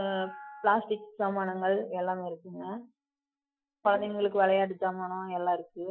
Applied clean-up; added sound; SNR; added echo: classical method Wiener filter.